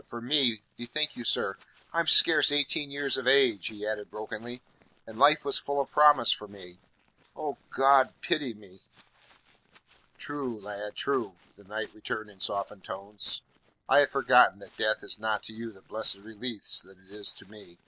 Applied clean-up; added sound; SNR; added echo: neural separator model SepFormer DNS4.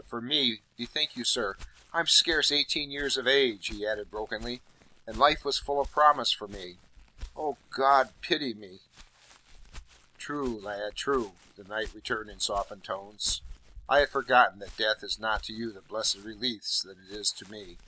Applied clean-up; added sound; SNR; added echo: none; Walk, footsteps; 19 dB; none.